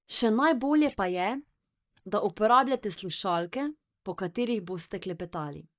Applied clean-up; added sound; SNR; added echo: neural mask model DeepFilterNet 3.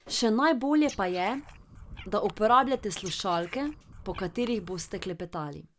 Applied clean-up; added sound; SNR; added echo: none; Frog; 18 dB; none.